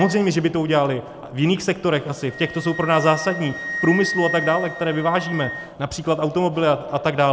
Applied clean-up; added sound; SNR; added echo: none; Wind instrument, woodwind instrument; 11 dB; none.